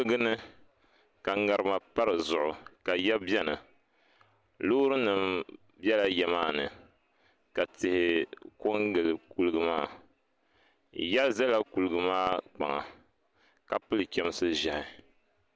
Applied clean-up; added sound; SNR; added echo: none; none; none; none.